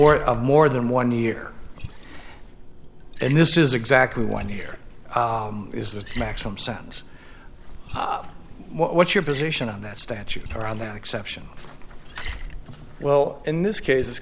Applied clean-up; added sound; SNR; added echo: none; Liquid; 11 dB; none.